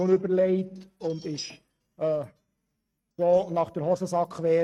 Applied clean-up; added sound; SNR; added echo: neural mask model RNNoise.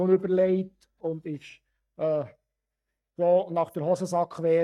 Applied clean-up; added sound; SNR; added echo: neural mask model DeepFilterNet 3.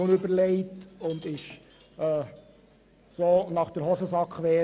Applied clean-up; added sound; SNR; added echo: none; Chink, clink; 10 dB; none.